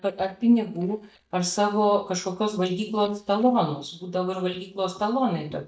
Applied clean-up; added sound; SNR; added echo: neural mask model DeepFilterNet 3.